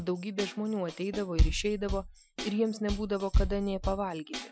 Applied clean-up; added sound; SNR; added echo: classical method Wiener filter.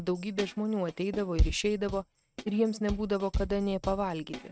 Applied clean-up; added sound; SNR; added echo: neural mask model RNNoise.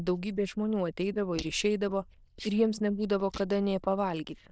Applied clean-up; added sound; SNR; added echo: neural diffusion model UNIVERSE++.